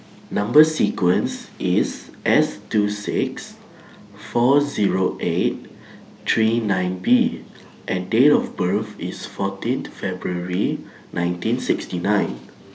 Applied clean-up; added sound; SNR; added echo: none; none; none; none.